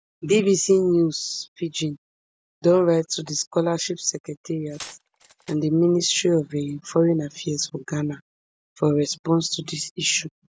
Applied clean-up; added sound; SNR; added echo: none; Glass; 19 dB; none.